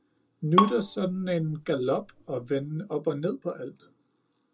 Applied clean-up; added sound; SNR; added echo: none; Bowed string instrument; 3 dB; reverberation time 0.2 s.